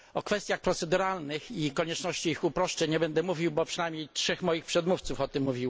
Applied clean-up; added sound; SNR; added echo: none; none; none; none.